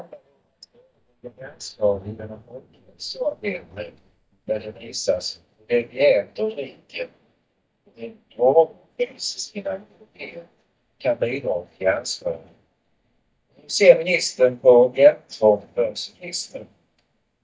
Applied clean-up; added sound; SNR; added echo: neural mask model DeepFilterNet 3.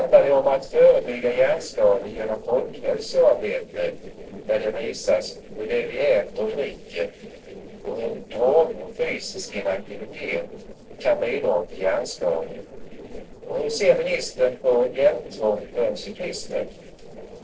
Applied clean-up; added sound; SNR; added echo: neural separator model SepFormer DNS4.